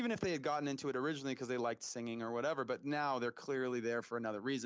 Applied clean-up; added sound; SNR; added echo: none; none; none; none.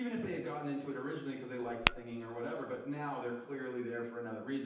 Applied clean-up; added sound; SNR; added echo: none; Tap / Glass; 0 dB; reverberation time 0.9 s.